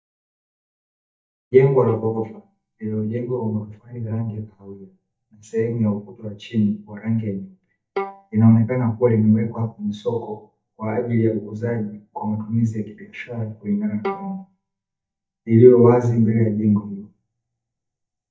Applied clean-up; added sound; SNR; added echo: neural mask model DeepFilterNet 3.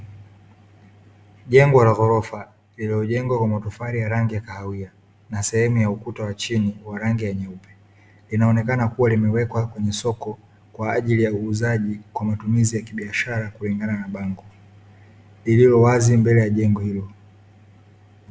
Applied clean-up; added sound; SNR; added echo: none; none; none; none.